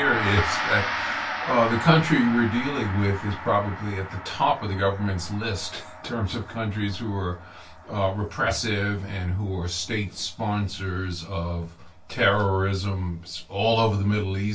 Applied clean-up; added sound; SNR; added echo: none; Gong; 10 dB; reverberation time 0.2 s.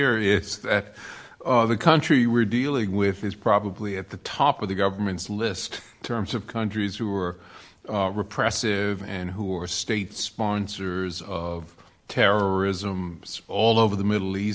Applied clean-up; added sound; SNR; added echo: none; none; none; none.